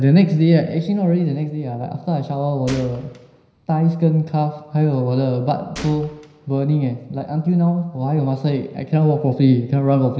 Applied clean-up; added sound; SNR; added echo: none; Gunshot, gunfire; 19 dB; reverberation time 0.9 s.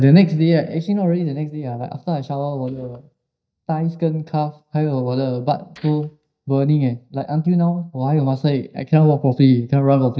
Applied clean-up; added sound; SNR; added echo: neural mask model DeepFilterNet 3.